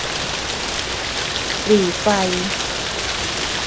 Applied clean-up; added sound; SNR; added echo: none; Rain; -1 dB; none.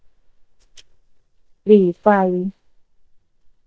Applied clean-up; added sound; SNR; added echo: neural mask model DeepFilterNet 3.